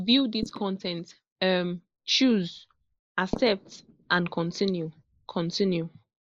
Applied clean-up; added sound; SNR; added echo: neural mask model Resemble Enhance denoiser.